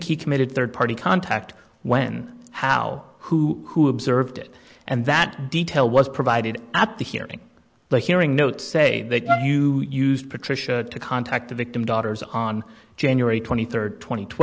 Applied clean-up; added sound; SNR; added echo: none; Wind instrument, woodwind instrument; 2 dB; none.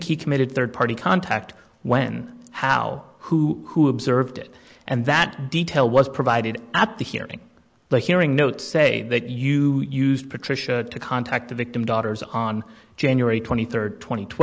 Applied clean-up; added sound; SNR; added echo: none; none; none; none.